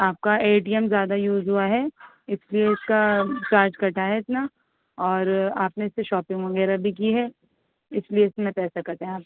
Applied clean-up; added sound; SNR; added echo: none; none; none; none.